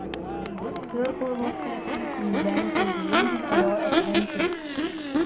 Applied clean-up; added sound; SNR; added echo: none; Crowd / Race car, auto racing / Accelerating, revving, vroom; -4 dB; reverberation time 1.5 s.